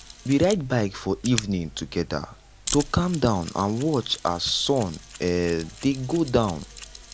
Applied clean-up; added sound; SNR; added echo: none; Mechanisms; 14 dB; none.